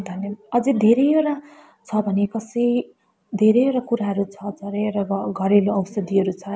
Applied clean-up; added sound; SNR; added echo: none; none; none; none.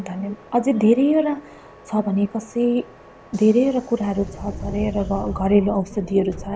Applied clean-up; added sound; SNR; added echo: none; Subway, metro, underground; 15 dB; none.